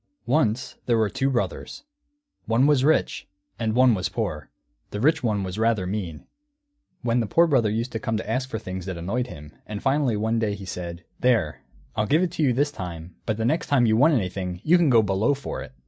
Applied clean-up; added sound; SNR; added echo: none; none; none; none.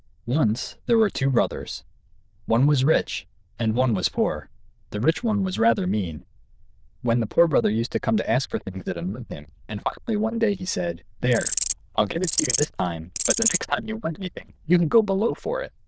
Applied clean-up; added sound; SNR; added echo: neural diffusion model UNIVERSE++.